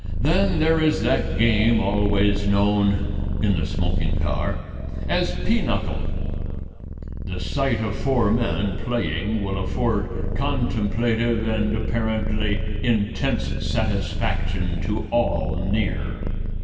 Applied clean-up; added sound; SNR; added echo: none; Purr; 0 dB; reverberation time 2.4 s.